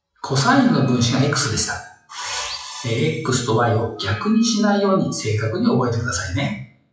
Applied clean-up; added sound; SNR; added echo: classical method WPE with log-MMSE.